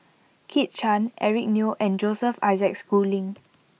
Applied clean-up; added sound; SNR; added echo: none; none; none; none.